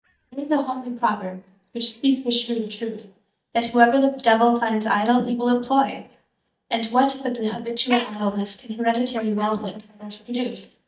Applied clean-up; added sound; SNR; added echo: neural mask model DeepFilterNet 3.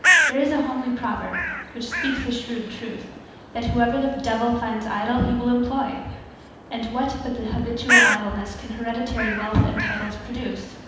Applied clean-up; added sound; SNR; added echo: none; Bird; 2 dB; reverberation time 1.1 s.